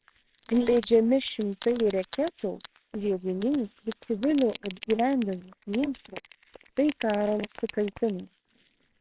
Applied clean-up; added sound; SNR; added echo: neural separator model SepFormer WHAMR!.